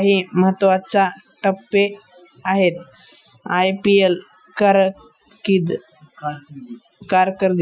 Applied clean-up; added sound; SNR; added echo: classical method Wiener filter.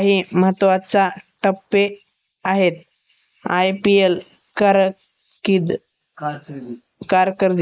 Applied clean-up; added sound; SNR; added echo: neural mask model Resemble Enhance denoiser.